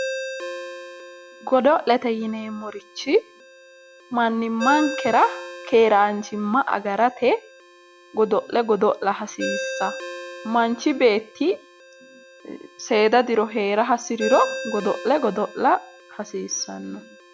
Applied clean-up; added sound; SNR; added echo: none; Ringtone; 13 dB; none.